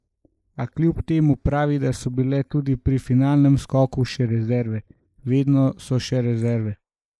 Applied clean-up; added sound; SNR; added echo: neural mask model Resemble Enhance denoiser.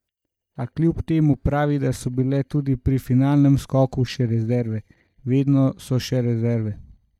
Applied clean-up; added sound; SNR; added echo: neural mask model DeepFilterNet 3.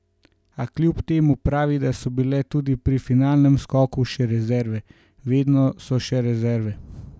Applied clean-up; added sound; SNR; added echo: none; none; none; none.